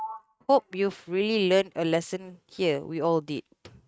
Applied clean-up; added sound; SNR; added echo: neural mask model RNNoise.